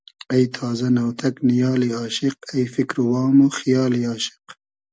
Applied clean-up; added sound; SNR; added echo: none; none; none; none.